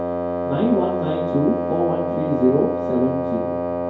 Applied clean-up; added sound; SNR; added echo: none; Wind instrument, woodwind instrument; 1 dB; reverberation time 2.4 s.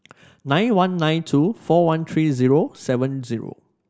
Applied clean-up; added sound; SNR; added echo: none; none; none; none.